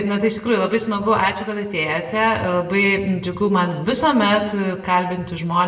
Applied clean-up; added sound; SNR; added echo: none; none; none; reverberation time 0.8 s.